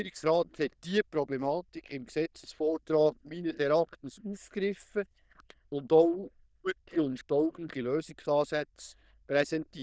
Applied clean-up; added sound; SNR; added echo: neural diffusion model UNIVERSE++.